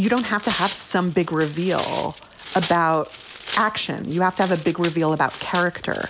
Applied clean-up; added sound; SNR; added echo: none; Tearing; 14 dB; none.